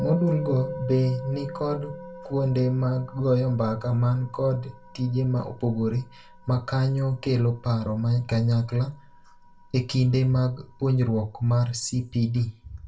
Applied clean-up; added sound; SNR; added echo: none; Musical instrument; 16 dB; reverberation time 0.2 s.